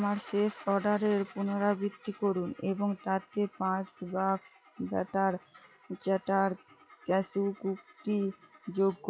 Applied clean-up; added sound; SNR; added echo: classical method log-MMSE.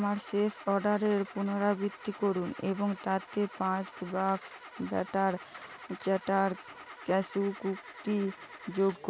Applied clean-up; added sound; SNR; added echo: none; Engine starting / Car; 16 dB; none.